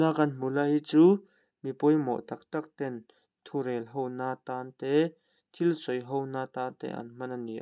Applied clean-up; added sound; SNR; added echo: none; none; none; none.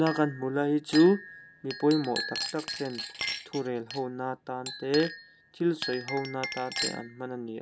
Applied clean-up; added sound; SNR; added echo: none; Chink, clink; 9 dB; none.